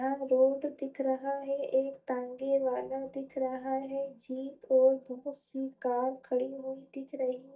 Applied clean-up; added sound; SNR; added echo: neural mask model DeepFilterNet 3.